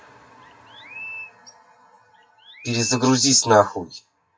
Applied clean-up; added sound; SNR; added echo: classical method WPE with log-MMSE.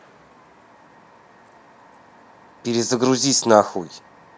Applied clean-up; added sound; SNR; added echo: none; none; none; none.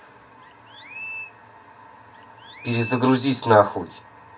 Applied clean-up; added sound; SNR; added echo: none; Chirp, tweet; 16 dB; reverberation time 0.2 s.